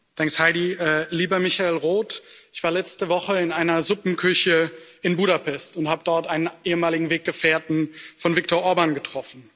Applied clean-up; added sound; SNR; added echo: none; none; none; none.